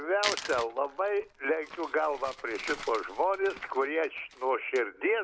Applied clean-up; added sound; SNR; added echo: none; Crumpling, crinkling; 12 dB; none.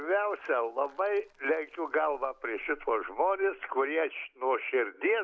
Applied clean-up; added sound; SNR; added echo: none; none; none; none.